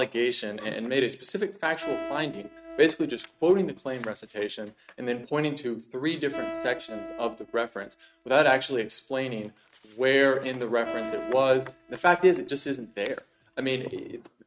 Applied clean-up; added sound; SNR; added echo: neural mask model RNNoise.